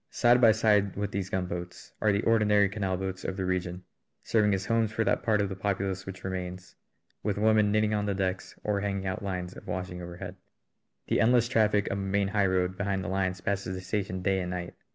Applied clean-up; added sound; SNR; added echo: none; none; none; none.